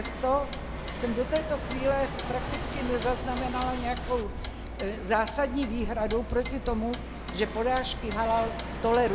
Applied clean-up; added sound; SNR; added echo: none; Fixed-wing aircraft, airplane + Clock; 5 dB; none.